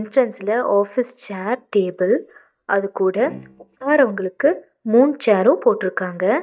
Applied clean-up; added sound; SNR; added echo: neural mask model DeepFilterNet 3.